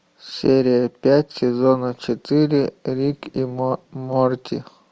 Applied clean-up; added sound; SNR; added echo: none; none; none; none.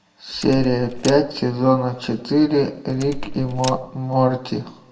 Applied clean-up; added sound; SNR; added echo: none; Door; 10 dB; reverberation time 0.5 s.